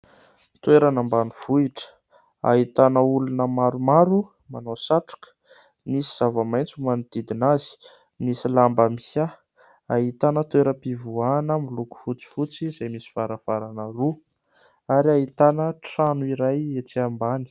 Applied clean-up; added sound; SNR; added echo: none; none; none; none.